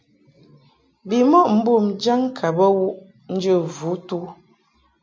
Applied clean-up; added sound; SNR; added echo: none; none; none; none.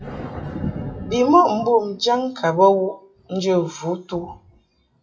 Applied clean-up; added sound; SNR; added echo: classical method WPE with log-MMSE.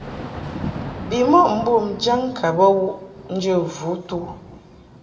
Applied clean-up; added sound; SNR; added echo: none; Thunder / Rain; 13 dB; reverberation time 1.3 s.